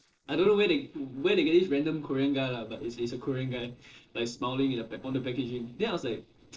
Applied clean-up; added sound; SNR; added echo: neural separator model SepFormer DNS4.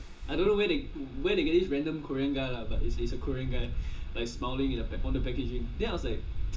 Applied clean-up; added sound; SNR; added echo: none; Wind / Bird; 1 dB; reverberation time 0.2 s.